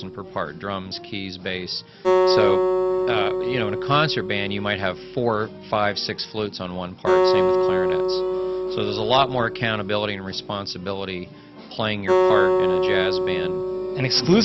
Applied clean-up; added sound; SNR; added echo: none; Acoustic guitar; -2 dB; none.